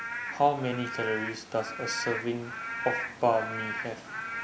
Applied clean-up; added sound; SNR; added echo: none; Rain / Frog; 5 dB; none.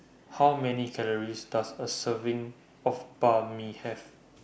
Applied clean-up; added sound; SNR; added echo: none; none; none; none.